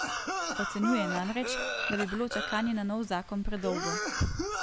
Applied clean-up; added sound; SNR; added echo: none; Cough; 1 dB; none.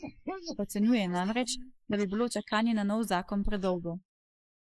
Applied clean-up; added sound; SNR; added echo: neural mask model Resemble Enhance denoiser.